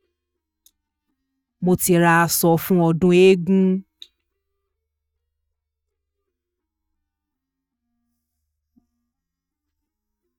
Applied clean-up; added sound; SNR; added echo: neural mask model DeepFilterNet 3.